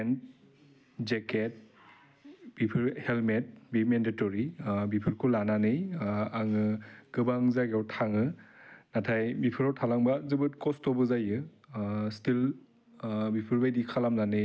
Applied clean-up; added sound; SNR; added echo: none; none; none; none.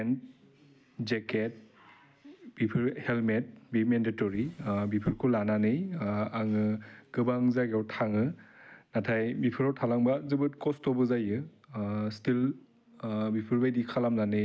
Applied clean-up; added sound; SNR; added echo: none; Drawer open or close; 19 dB; none.